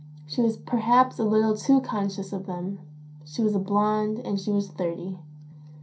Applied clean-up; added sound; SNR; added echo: none; none; none; reverberation time 0.3 s.